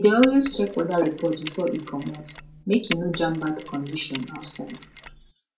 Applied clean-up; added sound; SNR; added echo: none; Mechanisms; 13 dB; reverberation time 0.2 s.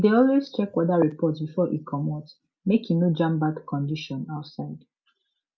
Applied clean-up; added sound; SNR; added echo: none; none; none; none.